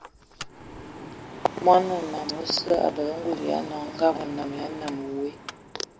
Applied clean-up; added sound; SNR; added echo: none; Cricket + Mechanical fan; 13 dB; none.